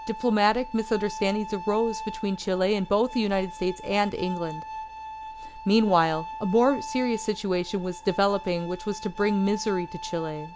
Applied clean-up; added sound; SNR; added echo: none; Bowed string instrument; 12 dB; none.